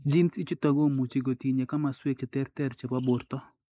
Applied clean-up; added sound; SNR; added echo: neural mask model Resemble Enhance denoiser.